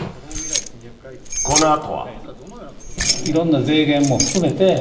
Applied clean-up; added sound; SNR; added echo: none; Keys jangling; 6 dB; reverberation time 1.3 s.